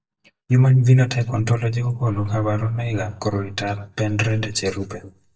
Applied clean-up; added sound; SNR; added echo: neural mask model DeepFilterNet 3.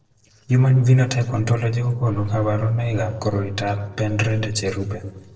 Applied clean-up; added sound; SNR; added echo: neural separator model SepFormer DNS4.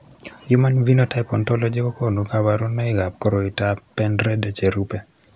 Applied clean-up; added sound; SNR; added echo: none; none; none; none.